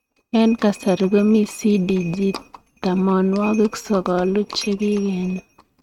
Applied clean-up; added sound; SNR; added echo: neural mask model RNNoise.